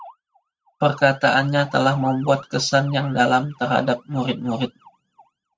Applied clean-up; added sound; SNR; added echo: neural mask model RNNoise.